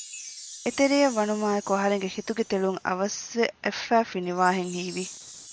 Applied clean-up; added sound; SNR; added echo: none; Chime; 17 dB; none.